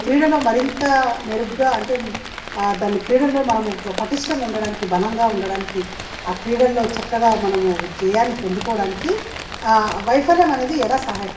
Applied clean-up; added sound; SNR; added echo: none; Rain; 12 dB; reverberation time 0.8 s.